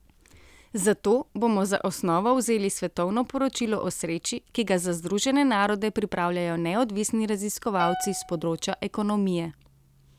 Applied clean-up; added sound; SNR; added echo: none; Piano; 10 dB; none.